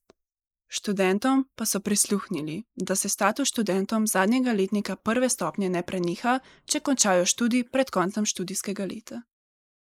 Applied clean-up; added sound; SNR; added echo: neural mask model Resemble Enhance denoiser.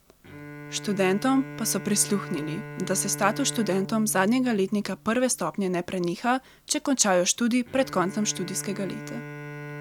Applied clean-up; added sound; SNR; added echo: none; Bowed string instrument; 14 dB; none.